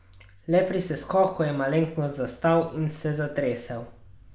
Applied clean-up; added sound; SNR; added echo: none; none; none; none.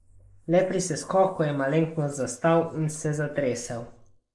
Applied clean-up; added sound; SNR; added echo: neural mask model Resemble Enhance denoiser.